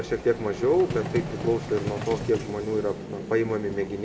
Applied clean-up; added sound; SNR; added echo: none; Vehicle; 8 dB; reverberation time 0.9 s.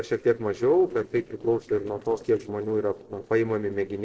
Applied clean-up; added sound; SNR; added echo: neural separator model SepFormer DNS4.